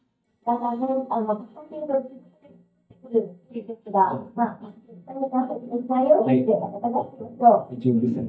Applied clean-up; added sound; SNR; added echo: neural mask model DeepFilterNet 3.